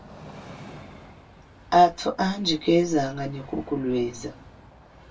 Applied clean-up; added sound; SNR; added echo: none; Train; 20 dB; reverberation time 0.1 s.